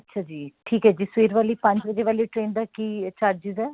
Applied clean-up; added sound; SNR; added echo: none; none; none; none.